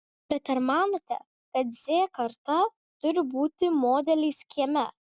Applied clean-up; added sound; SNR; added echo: none; none; none; none.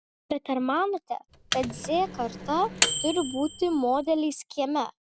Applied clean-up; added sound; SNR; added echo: none; Microwave oven; 4 dB; none.